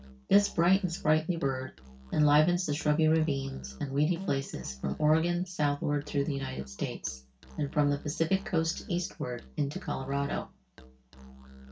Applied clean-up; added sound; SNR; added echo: none; Musical instrument; 19 dB; reverberation time 0.2 s.